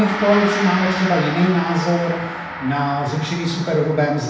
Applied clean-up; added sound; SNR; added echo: none; Gong; 8 dB; reverberation time 0.9 s.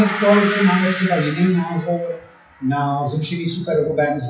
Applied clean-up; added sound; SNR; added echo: classical method WPE with log-MMSE.